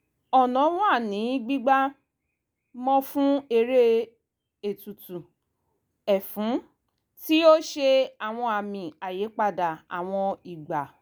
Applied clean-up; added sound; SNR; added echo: none; none; none; none.